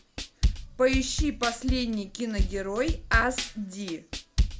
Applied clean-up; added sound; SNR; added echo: none; Drum / Drum kit; 0 dB; none.